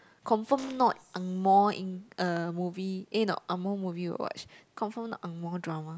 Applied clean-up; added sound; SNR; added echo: none; Fart; 18 dB; none.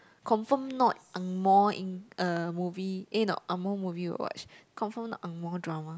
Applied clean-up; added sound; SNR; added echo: none; none; none; none.